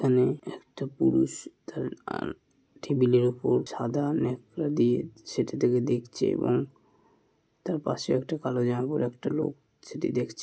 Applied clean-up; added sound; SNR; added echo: none; none; none; none.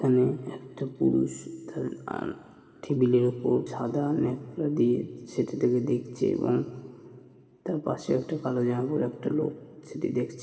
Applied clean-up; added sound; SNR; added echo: none; none; none; reverberation time 2.5 s.